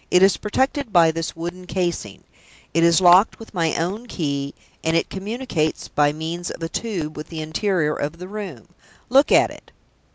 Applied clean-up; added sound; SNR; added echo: none; none; none; none.